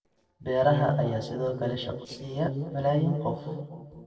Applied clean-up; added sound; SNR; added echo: neural separator model SepFormer DNS4.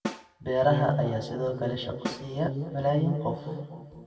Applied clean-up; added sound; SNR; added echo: none; Snare drum; 14 dB; reverberation time 2.2 s.